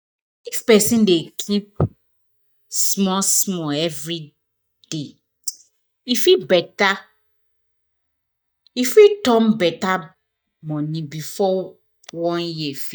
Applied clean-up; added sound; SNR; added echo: neural mask model DeepFilterNet 3.